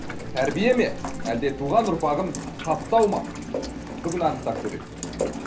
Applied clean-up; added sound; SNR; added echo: none; Rain; 8 dB; reverberation time 0.3 s.